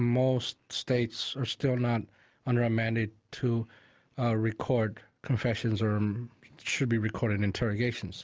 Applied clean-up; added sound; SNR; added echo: none; none; none; none.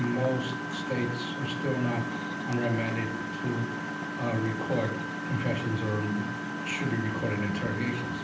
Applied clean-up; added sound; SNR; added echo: none; Engine; 3 dB; reverberation time 0.6 s.